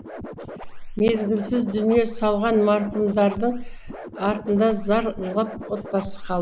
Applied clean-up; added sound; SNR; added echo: none; Scratching (performance technique); 11 dB; none.